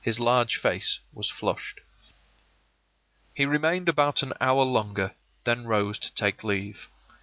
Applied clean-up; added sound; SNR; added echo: none; none; none; none.